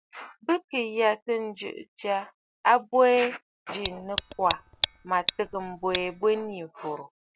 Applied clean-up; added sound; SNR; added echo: none; Tick; 3 dB; none.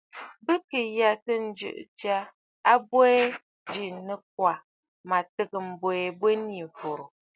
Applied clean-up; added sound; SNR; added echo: none; none; none; none.